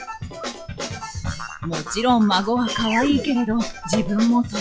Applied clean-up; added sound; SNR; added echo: classical method log-MMSE.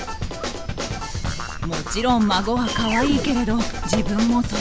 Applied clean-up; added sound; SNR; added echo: none; Sink (filling or washing); 8 dB; none.